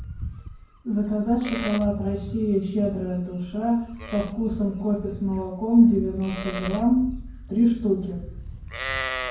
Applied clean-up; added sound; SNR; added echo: none; Livestock, farm animals, working animals; 11 dB; reverberation time 0.9 s.